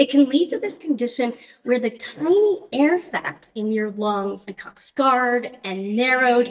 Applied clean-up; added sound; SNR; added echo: neural mask model DeepFilterNet 3.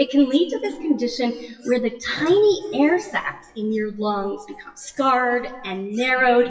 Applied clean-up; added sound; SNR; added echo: classical method WPE with log-MMSE.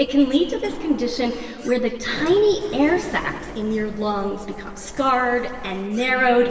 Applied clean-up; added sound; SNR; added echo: none; Sliding door; 18 dB; reverberation time 1.9 s.